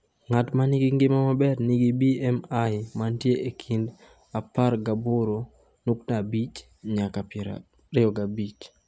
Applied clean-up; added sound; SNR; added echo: none; none; none; none.